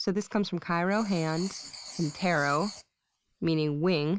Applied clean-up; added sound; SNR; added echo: none; Writing; 17 dB; none.